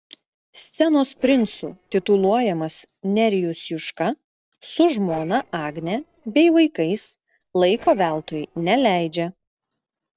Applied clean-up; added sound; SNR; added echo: neural separator model SepFormer DNS4.